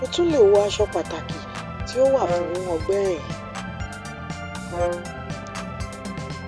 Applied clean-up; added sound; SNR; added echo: none; Organ + Brass instrument; 6 dB; none.